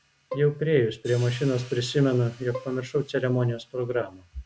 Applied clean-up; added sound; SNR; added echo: none; Bowed string instrument + Hi-hat; 19 dB; none.